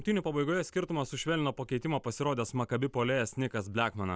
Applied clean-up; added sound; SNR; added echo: none; none; none; none.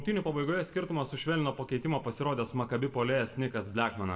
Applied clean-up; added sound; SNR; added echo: none; none; none; reverberation time 0.6 s.